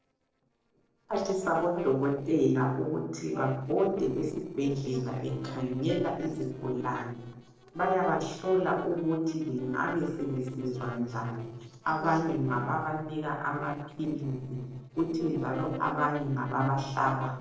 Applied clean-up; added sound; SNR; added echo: neural separator model SepFormer DNS4.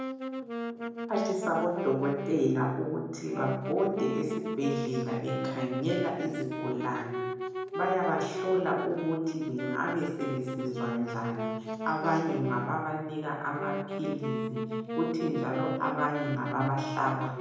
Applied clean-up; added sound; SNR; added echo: none; Wind instrument, woodwind instrument; 4 dB; reverberation time 0.8 s.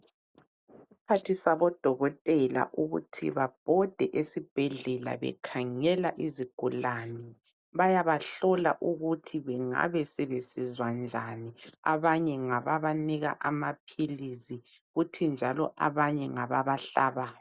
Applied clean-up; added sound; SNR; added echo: none; none; none; none.